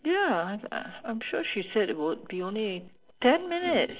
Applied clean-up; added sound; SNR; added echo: neural separator model SepFormer DNS4.